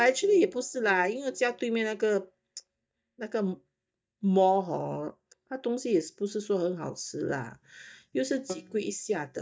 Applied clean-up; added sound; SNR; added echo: neural mask model DeepFilterNet 3.